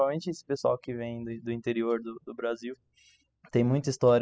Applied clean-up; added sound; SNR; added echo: classical method spectral subtraction.